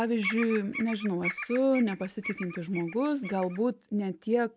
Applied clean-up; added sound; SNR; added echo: none; Bird vocalization, bird call, bird song; 10 dB; none.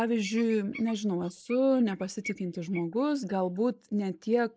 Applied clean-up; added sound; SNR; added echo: neural mask model Resemble Enhance denoiser.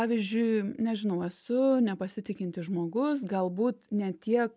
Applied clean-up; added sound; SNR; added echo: none; none; none; none.